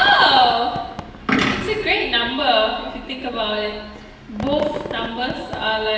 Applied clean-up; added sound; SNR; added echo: none; Fireworks; 15 dB; reverberation time 1.2 s.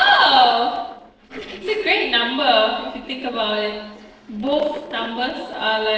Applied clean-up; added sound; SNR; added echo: neural separator model SepFormer DNS4.